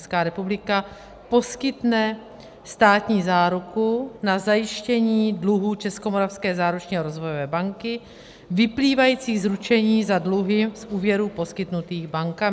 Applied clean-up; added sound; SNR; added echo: none; none; none; none.